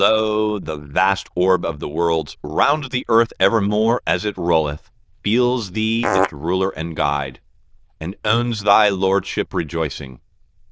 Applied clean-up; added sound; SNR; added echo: neural diffusion model UNIVERSE++.